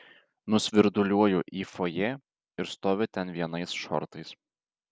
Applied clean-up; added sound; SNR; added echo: none; none; none; none.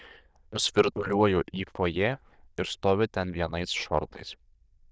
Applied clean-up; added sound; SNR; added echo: neural diffusion model UNIVERSE++.